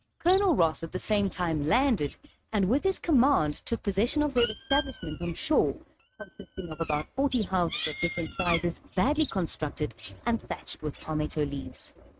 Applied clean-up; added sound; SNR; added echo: neural mask model RNNoise.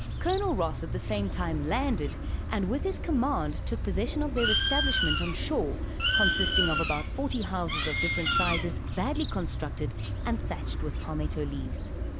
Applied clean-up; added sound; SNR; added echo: none; Bird; -2 dB; none.